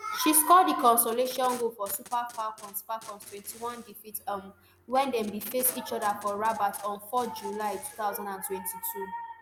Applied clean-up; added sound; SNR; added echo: none; Packing tape, duct tape; 20 dB; none.